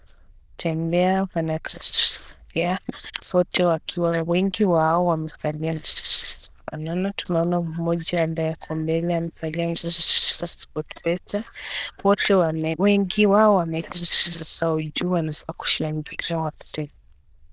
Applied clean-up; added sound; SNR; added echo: neural diffusion model UNIVERSE++.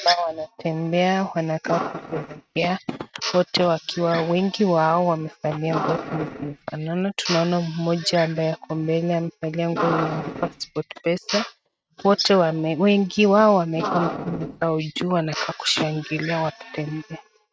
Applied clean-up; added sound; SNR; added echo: neural mask model RNNoise.